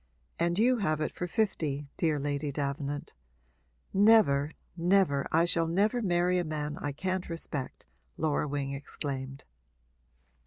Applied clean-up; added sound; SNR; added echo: none; none; none; none.